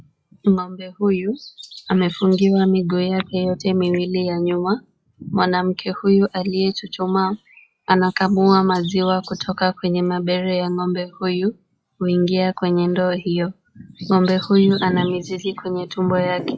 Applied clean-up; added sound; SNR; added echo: classical method log-MMSE.